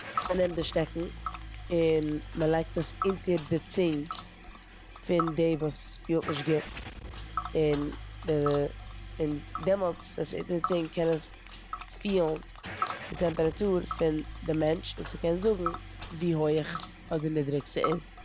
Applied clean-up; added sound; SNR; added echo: none; Engine starting / Car + Tick; 9 dB; none.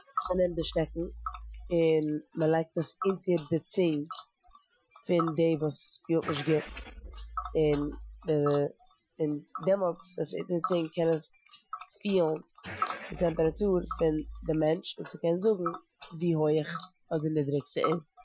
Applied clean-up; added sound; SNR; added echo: classical method Wiener filter.